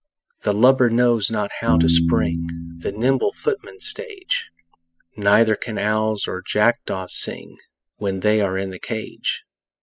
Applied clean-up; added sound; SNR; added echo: classical method spectral subtraction.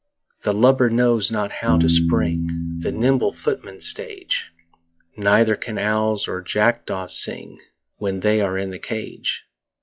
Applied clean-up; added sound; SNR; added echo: classical method log-MMSE.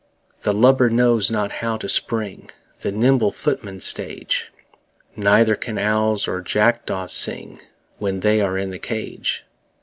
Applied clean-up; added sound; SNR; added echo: none; none; none; none.